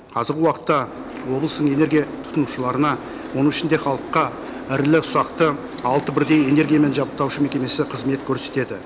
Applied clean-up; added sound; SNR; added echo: none; Boat, Water vehicle; 13 dB; none.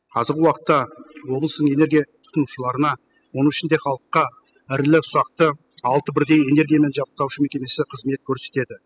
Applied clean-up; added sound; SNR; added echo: classical method spectral subtraction.